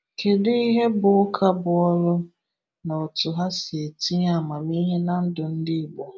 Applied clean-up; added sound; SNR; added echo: none; none; none; none.